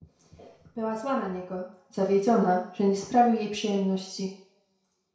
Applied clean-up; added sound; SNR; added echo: none; none; none; reverberation time 0.6 s.